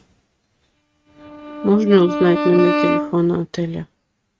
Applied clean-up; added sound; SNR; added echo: neural mask model RNNoise.